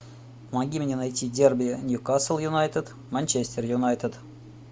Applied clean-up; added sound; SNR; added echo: none; none; none; none.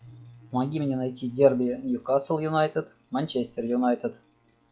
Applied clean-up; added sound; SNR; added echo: classical method log-MMSE.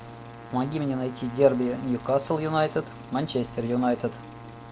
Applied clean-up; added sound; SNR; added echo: none; Engine + Brass instrument; 17 dB; none.